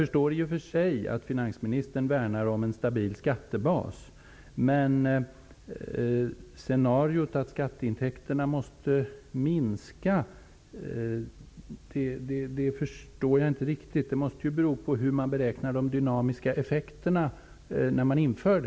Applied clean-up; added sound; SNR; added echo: none; none; none; none.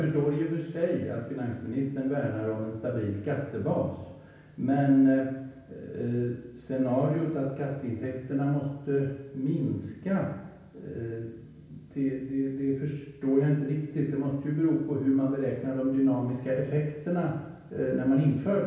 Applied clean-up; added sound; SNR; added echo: none; none; none; reverberation time 0.9 s.